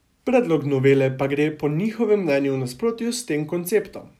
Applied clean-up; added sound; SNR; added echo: none; none; none; none.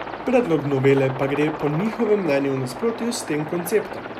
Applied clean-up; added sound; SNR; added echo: none; Aircraft; 10 dB; none.